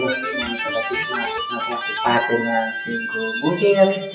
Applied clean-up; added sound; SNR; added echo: classical method WPE with log-MMSE.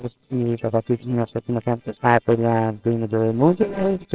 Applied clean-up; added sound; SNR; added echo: neural separator model SepFormer WHAMR!.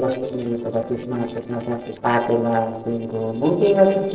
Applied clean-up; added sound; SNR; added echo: neural separator model SepFormer DNS4.